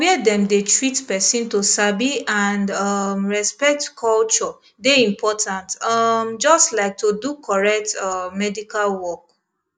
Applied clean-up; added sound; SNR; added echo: none; none; none; none.